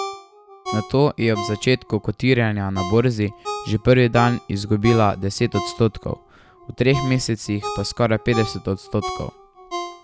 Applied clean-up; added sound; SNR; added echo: none; Ringtone; 12 dB; none.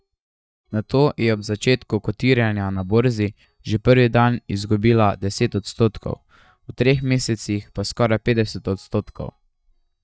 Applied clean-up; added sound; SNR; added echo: neural mask model DeepFilterNet 3.